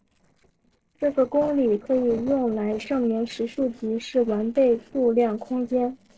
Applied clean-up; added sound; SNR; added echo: neural separator model SepFormer DNS4.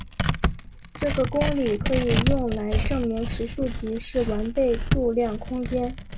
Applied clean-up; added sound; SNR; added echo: none; Tearing; 0 dB; reverberation time 0.2 s.